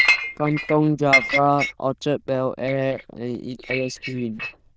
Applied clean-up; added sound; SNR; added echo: neural diffusion model UNIVERSE++.